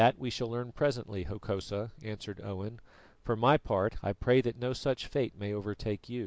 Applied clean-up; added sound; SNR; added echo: none; none; none; none.